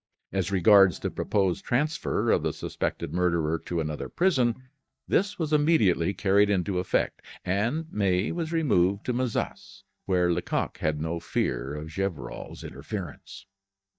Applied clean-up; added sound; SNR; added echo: neural mask model DeepFilterNet 3.